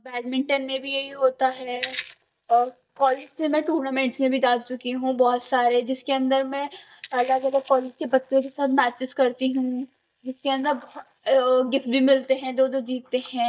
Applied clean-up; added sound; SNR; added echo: neural mask model DeepFilterNet 3.